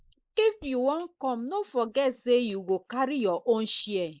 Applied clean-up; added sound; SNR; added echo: neural mask model Resemble Enhance denoiser.